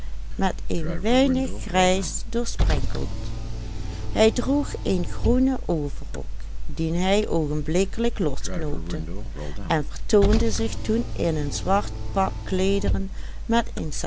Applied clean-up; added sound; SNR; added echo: none; Car; 1 dB; none.